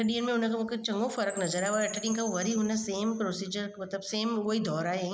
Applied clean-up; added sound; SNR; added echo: none; Chime; 14 dB; none.